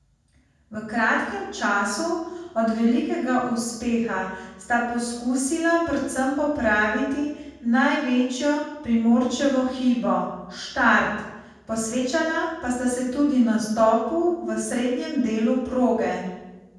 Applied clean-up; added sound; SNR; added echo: none; none; none; reverberation time 1.2 s.